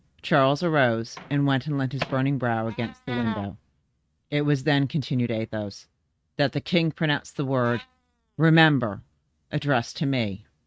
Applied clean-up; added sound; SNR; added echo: neural mask model RNNoise.